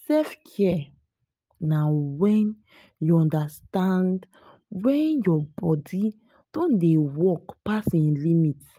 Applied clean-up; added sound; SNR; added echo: none; none; none; none.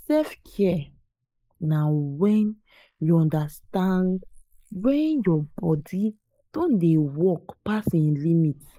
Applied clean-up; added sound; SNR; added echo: neural mask model Resemble Enhance denoiser.